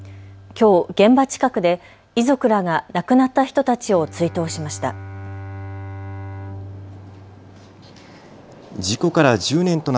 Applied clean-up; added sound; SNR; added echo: none; Bowed string instrument; 17 dB; none.